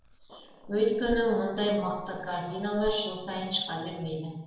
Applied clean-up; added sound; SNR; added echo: none; Growling; 16 dB; reverberation time 0.7 s.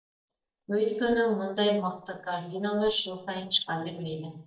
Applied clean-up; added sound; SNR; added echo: neural mask model DeepFilterNet 3.